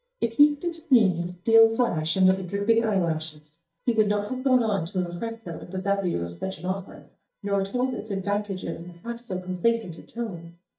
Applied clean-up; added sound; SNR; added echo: neural mask model DeepFilterNet 3.